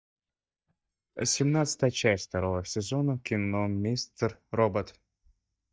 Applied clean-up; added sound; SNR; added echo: neural mask model DeepFilterNet 3.